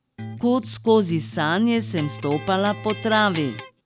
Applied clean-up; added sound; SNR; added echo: none; Electric guitar; 13 dB; none.